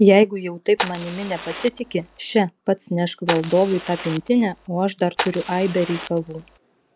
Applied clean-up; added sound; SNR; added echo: none; Fire; 10 dB; none.